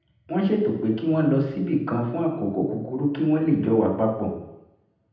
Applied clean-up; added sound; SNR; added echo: none; none; none; reverberation time 0.8 s.